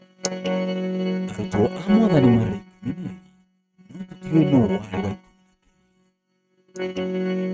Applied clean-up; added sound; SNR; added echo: neural mask model RNNoise.